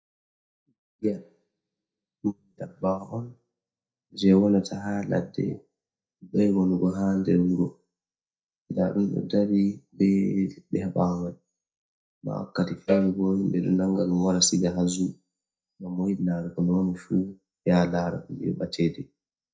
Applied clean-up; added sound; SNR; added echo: neural mask model DeepFilterNet 3.